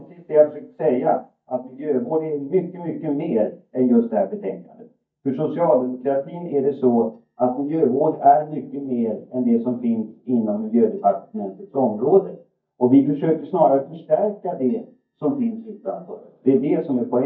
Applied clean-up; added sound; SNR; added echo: neural mask model DeepFilterNet 3.